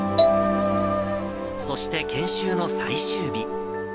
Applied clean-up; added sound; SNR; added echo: none; Marimba, xylophone; 2 dB; none.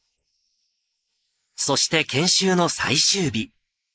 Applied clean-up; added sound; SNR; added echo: neural mask model Resemble Enhance denoiser.